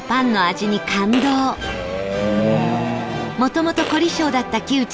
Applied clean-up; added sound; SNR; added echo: none; Fart; 13 dB; none.